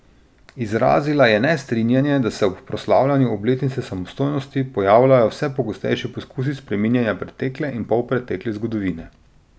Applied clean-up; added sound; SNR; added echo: none; none; none; none.